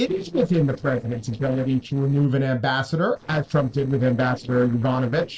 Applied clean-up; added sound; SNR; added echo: neural separator model SepFormer DNS4.